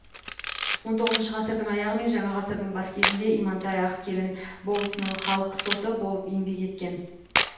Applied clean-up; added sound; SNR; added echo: none; Camera; 2 dB; reverberation time 0.9 s.